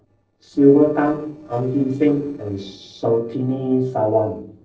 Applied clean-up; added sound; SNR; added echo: neural separator model SepFormer DNS4.